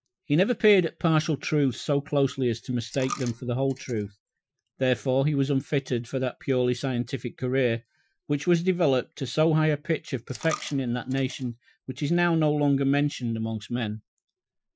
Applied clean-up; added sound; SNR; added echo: classical method Wiener filter.